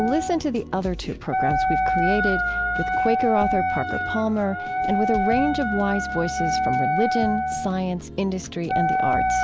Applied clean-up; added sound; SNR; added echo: none; Wind instrument, woodwind instrument; -1 dB; none.